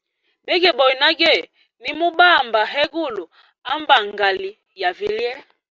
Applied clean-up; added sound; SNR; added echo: none; none; none; none.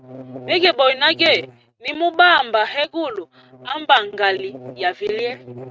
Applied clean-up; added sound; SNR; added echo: neural mask model RNNoise.